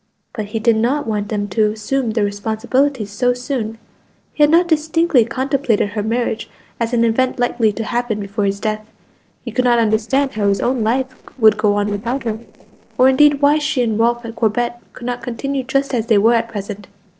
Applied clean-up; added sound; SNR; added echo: neural separator model SepFormer DNS4.